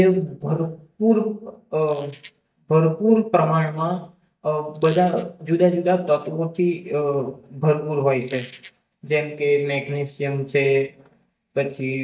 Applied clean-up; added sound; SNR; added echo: neural mask model DeepFilterNet 3.